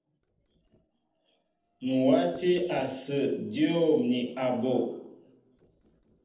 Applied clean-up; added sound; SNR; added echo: neural separator model SepFormer DNS4.